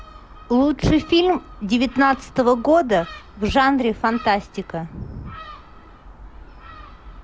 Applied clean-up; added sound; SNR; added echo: none; Gull, seagull; 19 dB; none.